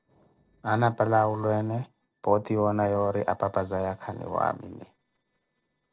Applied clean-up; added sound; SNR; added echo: neural separator model SepFormer DNS4.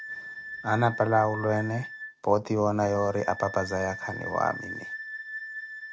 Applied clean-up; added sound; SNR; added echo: none; Wind instrument, woodwind instrument; 11 dB; none.